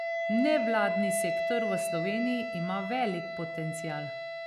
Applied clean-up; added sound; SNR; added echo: none; Wind instrument, woodwind instrument; 0 dB; none.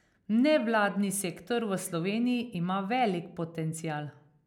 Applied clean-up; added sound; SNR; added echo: none; none; none; none.